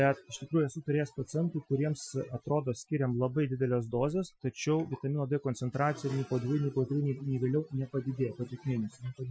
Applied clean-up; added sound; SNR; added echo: classical method Wiener filter.